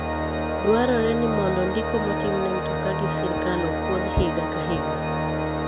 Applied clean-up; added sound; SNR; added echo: none; Organ; -1 dB; none.